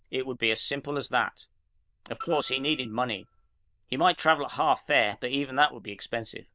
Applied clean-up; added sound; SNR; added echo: neural diffusion model UNIVERSE++.